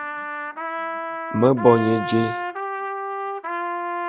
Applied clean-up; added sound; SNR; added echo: none; Trumpet; 4 dB; none.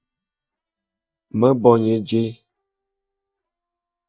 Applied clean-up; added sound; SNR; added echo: neural mask model DeepFilterNet 3.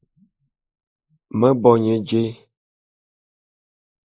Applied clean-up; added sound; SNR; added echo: neural mask model Resemble Enhance denoiser.